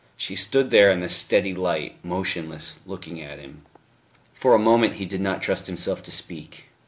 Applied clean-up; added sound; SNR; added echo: none; none; none; none.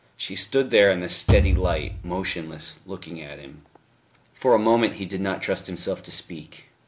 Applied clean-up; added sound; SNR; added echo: none; Bass drum / Thump, thud; -2 dB; none.